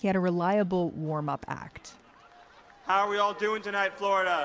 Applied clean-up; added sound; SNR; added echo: none; none; none; none.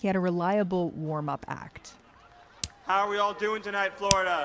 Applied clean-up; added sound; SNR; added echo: none; Hands; 11 dB; none.